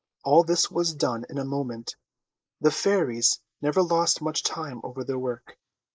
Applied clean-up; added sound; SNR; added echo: neural mask model Resemble Enhance denoiser.